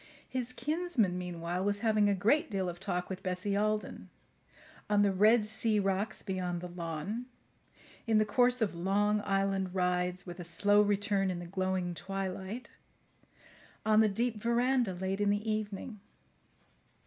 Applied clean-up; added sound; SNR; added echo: none; none; none; none.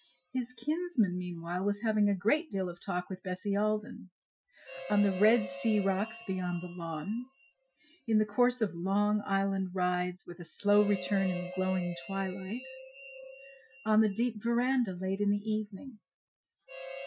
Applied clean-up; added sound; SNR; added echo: classical method Wiener filter.